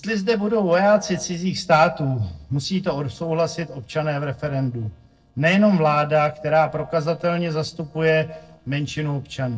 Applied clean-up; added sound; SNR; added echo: neural separator model SepFormer DNS4.